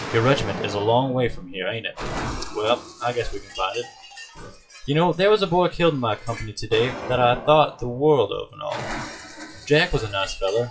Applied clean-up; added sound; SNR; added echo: classical method WPE with log-MMSE.